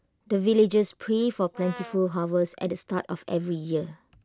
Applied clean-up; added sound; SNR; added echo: none; Brass instrument; 18 dB; none.